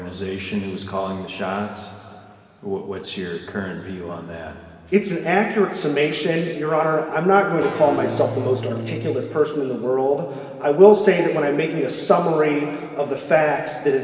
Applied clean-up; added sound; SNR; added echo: none; Electric guitar / Bass guitar; 9 dB; reverberation time 2.2 s.